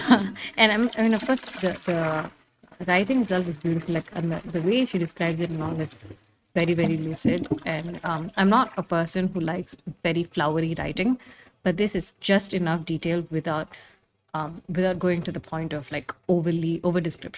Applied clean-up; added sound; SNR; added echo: neural mask model RNNoise.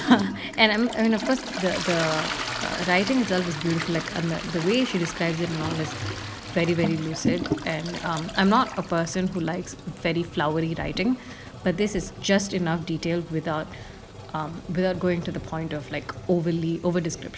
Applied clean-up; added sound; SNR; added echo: none; Toilet flush; 8 dB; none.